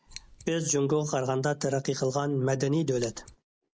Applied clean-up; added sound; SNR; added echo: none; Scissors; 19 dB; none.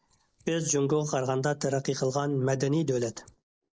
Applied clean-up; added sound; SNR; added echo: neural separator model SepFormer DNS4.